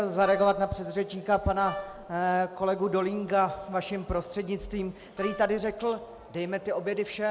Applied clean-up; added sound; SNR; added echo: none; Wind instrument, woodwind instrument; 13 dB; none.